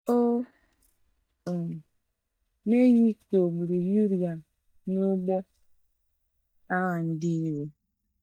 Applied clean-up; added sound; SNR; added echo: neural mask model DeepFilterNet 3.